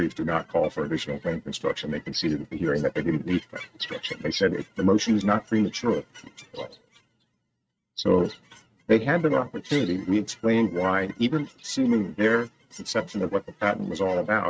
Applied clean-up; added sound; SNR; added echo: neural mask model RNNoise.